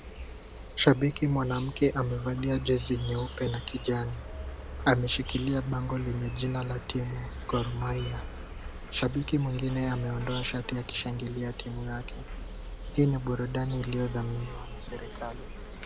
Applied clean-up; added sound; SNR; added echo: none; Insect; 9 dB; none.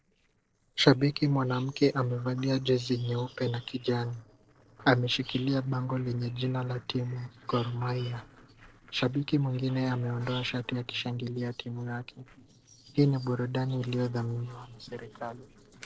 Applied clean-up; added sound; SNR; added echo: neural separator model SepFormer DNS4.